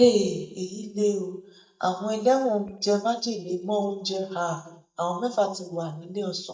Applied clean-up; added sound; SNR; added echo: neural mask model DeepFilterNet 3.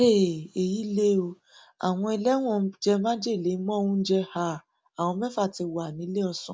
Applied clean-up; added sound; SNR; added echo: none; none; none; none.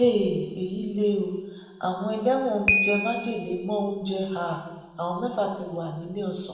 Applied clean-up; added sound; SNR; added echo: none; Piano; 7 dB; reverberation time 1.1 s.